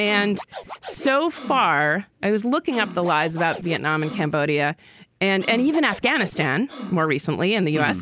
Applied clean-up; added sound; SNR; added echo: none; Scratching (performance technique); 16 dB; none.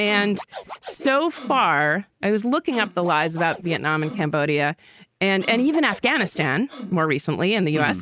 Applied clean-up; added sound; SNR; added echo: neural mask model RNNoise.